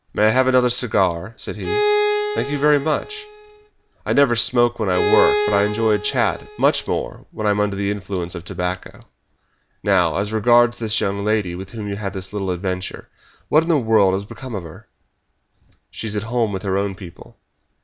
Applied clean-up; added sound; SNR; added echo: none; Bowed string instrument; 3 dB; none.